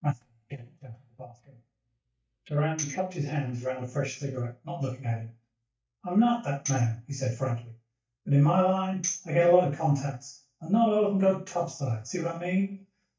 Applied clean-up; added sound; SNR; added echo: neural mask model DeepFilterNet 3.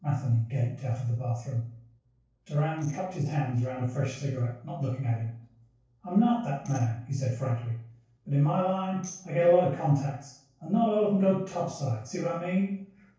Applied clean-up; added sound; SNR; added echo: neural separator model SepFormer DNS4.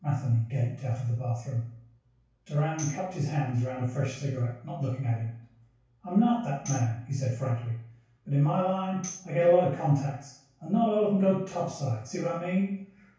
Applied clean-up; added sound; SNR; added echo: none; Tambourine; 19 dB; reverberation time 0.6 s.